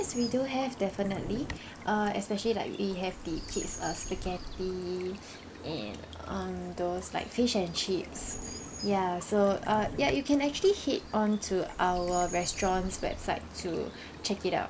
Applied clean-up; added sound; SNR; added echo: none; Stream / Bird vocalization, bird call, bird song; 12 dB; none.